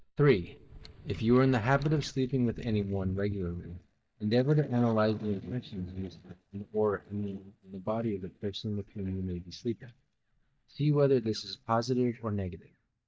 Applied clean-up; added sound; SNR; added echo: neural mask model DeepFilterNet 3.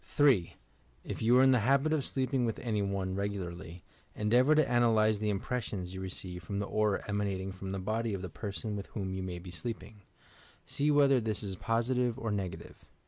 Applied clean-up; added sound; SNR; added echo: none; none; none; none.